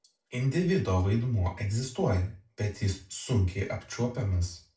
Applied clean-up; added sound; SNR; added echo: none; none; none; reverberation time 0.3 s.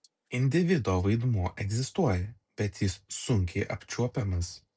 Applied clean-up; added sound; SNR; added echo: none; none; none; none.